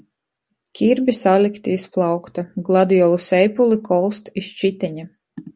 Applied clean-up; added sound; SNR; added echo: none; none; none; none.